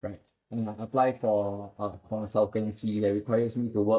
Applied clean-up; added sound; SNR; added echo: neural mask model DeepFilterNet 3.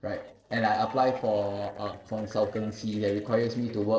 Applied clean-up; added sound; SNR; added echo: neural separator model SepFormer DNS4.